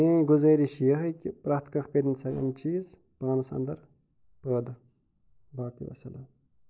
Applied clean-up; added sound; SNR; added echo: neural separator model SepFormer DNS4.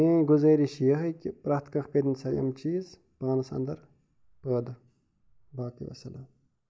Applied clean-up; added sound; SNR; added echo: neural mask model Resemble Enhance denoiser.